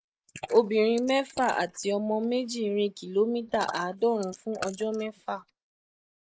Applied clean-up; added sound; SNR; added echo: neural mask model Resemble Enhance denoiser.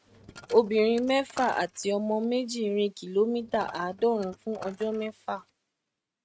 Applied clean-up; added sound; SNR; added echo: neural mask model RNNoise.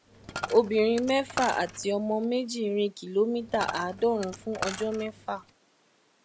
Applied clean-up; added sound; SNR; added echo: none; Coin (dropping); 12 dB; none.